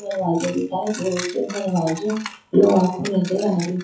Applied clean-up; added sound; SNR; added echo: classical method WPE with log-MMSE.